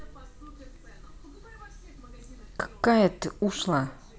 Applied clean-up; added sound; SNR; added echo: none; none; none; none.